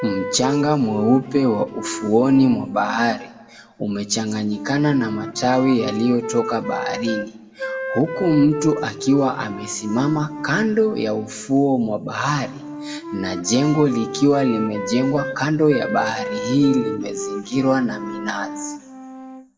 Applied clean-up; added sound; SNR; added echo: none; Wind instrument, woodwind instrument; 10 dB; reverberation time 0.9 s.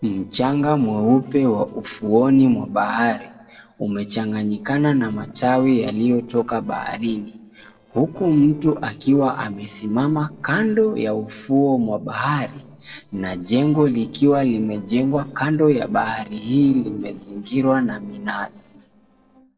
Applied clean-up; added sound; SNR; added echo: neural separator model SepFormer DNS4.